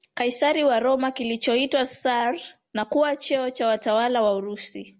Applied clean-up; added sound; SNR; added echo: none; none; none; none.